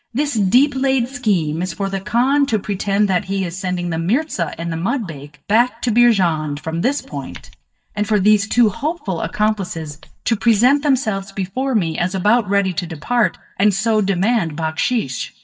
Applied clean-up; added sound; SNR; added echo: neural mask model DeepFilterNet 3.